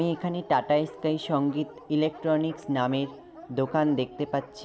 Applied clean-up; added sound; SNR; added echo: none; Dog; 18 dB; reverberation time 1.1 s.